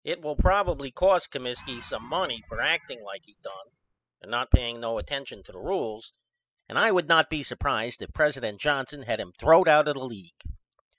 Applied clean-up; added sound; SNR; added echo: classical method spectral subtraction.